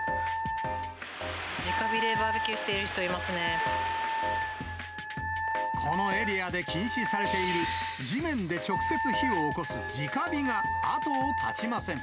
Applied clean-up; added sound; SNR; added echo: none; Wind instrument, woodwind instrument; 0 dB; none.